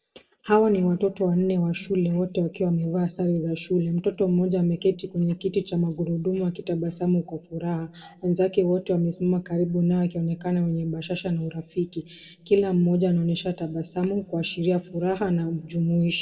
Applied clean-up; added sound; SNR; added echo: none; none; none; reverberation time 0.7 s.